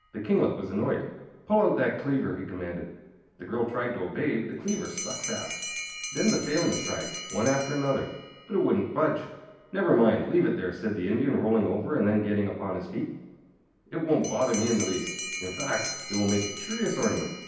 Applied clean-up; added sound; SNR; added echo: none; Bell; 12 dB; reverberation time 0.9 s.